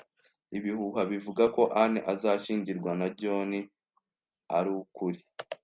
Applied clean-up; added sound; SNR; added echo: none; none; none; none.